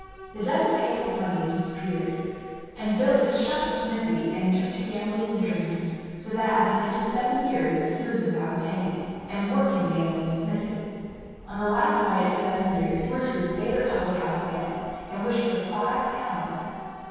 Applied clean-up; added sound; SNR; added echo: none; Subway, metro, underground / Train; 19 dB; reverberation time 2.2 s.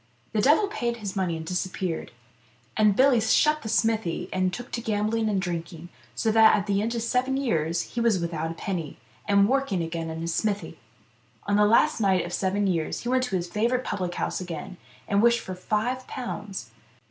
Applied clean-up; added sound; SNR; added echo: none; none; none; none.